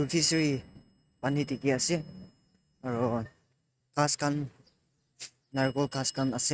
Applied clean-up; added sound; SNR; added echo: neural mask model RNNoise.